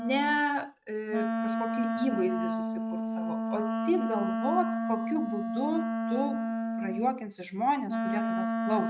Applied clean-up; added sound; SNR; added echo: neural mask model RNNoise.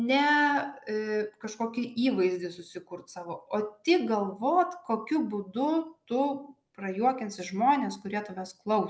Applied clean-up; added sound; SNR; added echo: none; none; none; none.